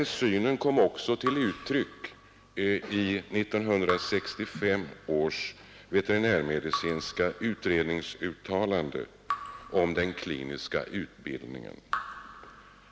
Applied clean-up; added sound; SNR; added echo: none; Raindrop / Drip; 13 dB; none.